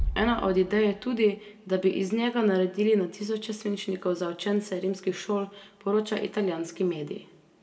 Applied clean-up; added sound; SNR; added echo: none; Bass drum; 14 dB; reverberation time 0.8 s.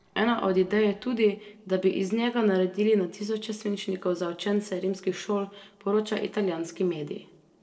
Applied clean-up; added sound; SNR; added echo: neural separator model SepFormer DNS4.